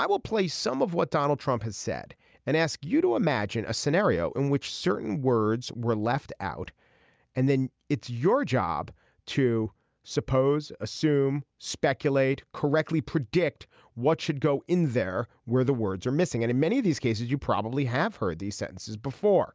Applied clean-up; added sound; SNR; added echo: none; none; none; none.